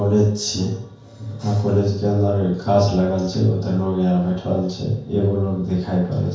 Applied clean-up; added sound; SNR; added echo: none; none; none; reverberation time 0.5 s.